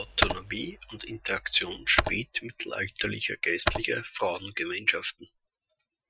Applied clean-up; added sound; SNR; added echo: classical method Wiener filter.